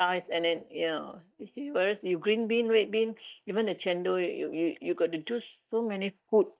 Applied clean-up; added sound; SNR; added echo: neural mask model DeepFilterNet 3.